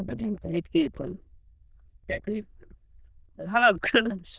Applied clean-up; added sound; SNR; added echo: neural diffusion model UNIVERSE++.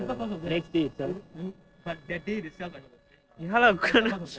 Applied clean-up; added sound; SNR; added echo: neural separator model SepFormer DNS4.